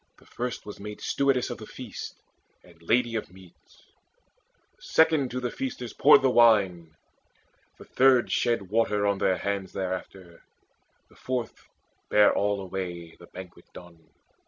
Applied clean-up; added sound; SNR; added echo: none; none; none; none.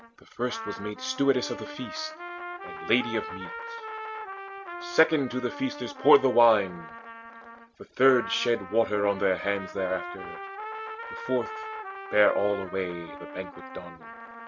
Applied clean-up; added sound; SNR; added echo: none; Trumpet; 11 dB; none.